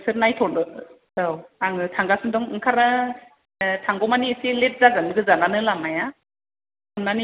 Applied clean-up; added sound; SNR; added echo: none; none; none; none.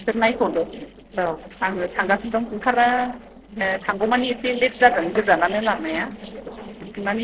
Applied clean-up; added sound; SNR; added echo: neural separator model SepFormer DNS4.